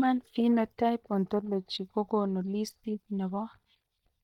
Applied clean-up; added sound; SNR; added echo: neural mask model DeepFilterNet 3.